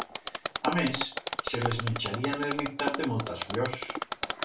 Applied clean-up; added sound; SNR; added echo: none; Mechanisms; 3 dB; reverberation time 0.3 s.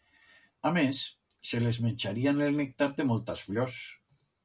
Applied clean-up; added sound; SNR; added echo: none; none; none; none.